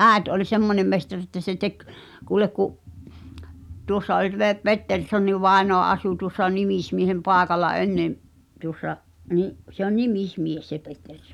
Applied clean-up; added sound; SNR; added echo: none; none; none; none.